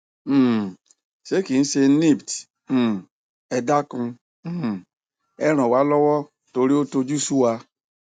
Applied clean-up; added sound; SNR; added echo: none; none; none; none.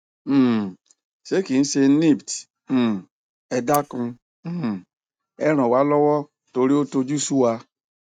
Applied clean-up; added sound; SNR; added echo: neural mask model RNNoise.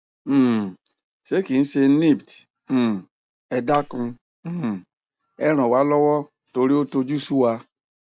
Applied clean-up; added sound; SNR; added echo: none; Cutlery, silverware; 8 dB; none.